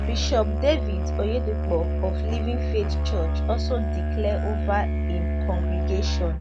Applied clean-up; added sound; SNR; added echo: none; Musical instrument; -5 dB; none.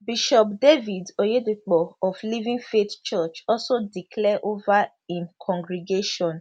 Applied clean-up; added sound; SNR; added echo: none; none; none; none.